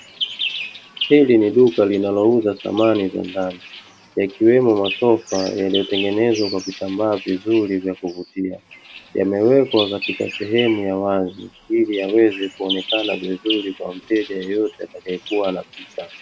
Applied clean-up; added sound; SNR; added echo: none; Bird vocalization, bird call, bird song; 13 dB; none.